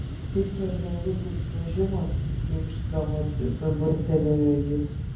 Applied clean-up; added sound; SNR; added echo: none; Fixed-wing aircraft, airplane; 2 dB; reverberation time 0.9 s.